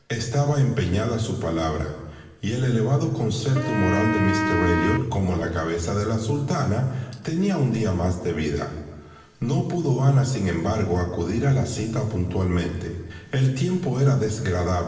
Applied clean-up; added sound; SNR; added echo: none; Wind instrument, woodwind instrument; 4 dB; reverberation time 1.4 s.